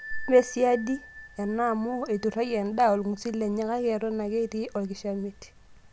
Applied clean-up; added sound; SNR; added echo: none; Bell; 20 dB; none.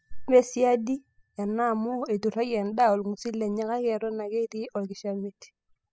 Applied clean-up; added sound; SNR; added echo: classical method spectral subtraction.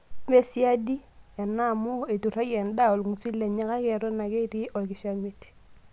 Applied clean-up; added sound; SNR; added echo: none; none; none; none.